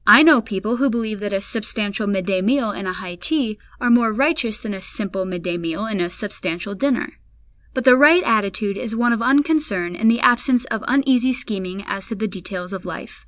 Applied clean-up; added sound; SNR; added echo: none; none; none; none.